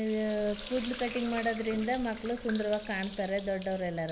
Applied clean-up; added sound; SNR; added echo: none; Sink (filling or washing); 13 dB; none.